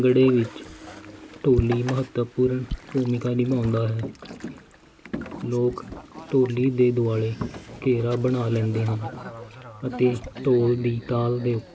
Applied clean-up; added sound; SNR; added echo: none; Boat, Water vehicle; 15 dB; none.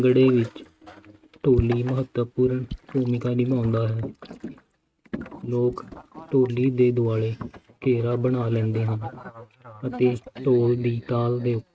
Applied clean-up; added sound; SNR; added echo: neural mask model RNNoise.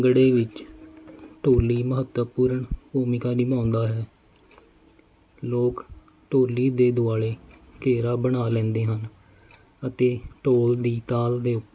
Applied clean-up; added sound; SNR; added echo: none; none; none; none.